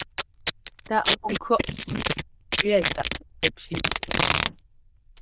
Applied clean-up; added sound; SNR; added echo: neural diffusion model UNIVERSE++.